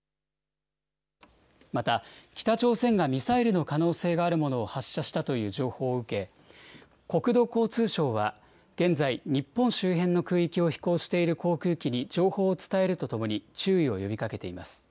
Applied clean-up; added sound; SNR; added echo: none; none; none; none.